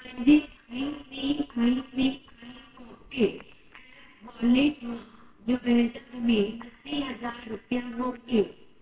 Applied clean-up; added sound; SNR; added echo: neural separator model SepFormer WHAMR!.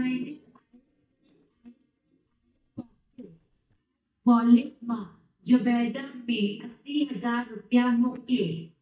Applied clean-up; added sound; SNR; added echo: neural mask model DeepFilterNet 3.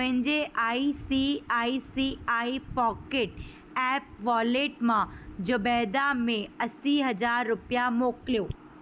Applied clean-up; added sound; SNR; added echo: none; none; none; none.